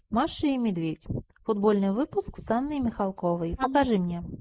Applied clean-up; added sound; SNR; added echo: neural mask model Resemble Enhance denoiser.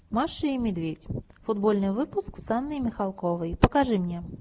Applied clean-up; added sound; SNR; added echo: none; none; none; none.